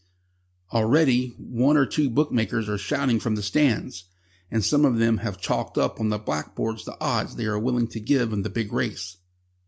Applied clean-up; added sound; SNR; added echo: none; none; none; none.